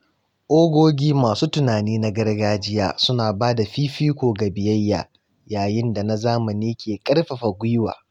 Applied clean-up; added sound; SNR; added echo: none; none; none; none.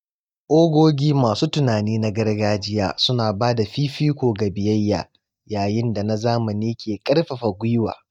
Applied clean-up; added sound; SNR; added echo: neural mask model DeepFilterNet 3.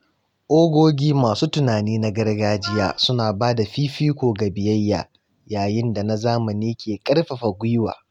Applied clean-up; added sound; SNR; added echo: none; Wind instrument, woodwind instrument; 15 dB; none.